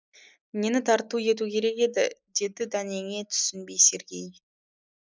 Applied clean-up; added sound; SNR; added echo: neural mask model Resemble Enhance denoiser.